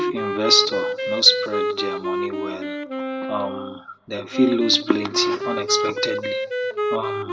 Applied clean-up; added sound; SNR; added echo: none; Wind instrument, woodwind instrument; 2 dB; reverberation time 1.2 s.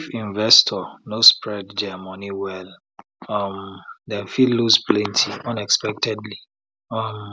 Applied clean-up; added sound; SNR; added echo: none; none; none; none.